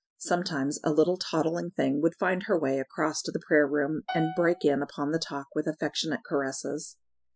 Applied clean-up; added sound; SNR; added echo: classical method spectral subtraction.